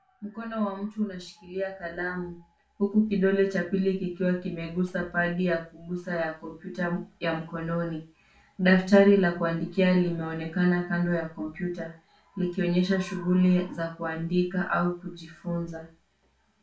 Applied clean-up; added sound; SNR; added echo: none; none; none; reverberation time 0.3 s.